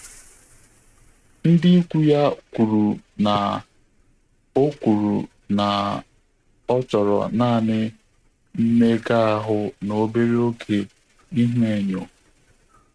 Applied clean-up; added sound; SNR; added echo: neural mask model RNNoise.